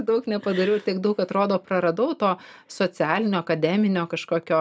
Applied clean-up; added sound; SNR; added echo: none; none; none; none.